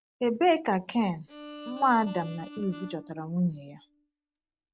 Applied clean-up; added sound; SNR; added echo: neural mask model RNNoise.